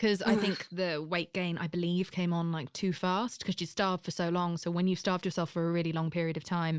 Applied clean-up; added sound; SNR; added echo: none; none; none; none.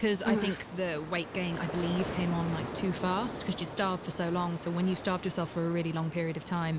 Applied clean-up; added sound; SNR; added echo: none; Ocean; 9 dB; none.